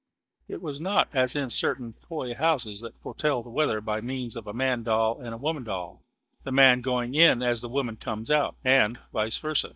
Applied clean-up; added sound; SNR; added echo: neural mask model DeepFilterNet 3.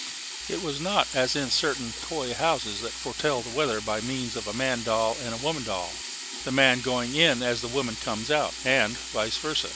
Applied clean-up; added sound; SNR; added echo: none; Sink (filling or washing); 8 dB; none.